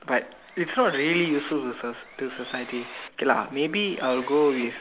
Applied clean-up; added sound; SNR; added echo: none; Sawing; 17 dB; none.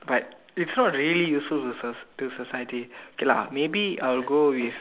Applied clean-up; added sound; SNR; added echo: none; none; none; none.